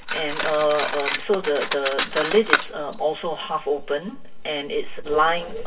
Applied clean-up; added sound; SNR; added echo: none; Cutlery, silverware; 5 dB; reverberation time 0.1 s.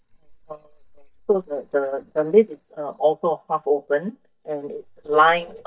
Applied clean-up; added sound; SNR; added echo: neural mask model DeepFilterNet 3.